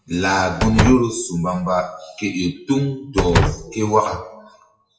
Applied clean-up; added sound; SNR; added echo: classical method WPE with log-MMSE.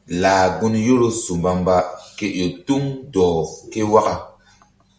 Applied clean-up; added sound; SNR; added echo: none; none; none; none.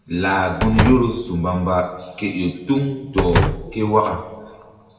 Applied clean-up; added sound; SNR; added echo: none; Slam; 4 dB; reverberation time 1.3 s.